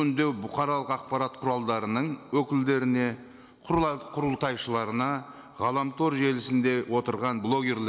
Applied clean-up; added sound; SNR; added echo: none; none; none; none.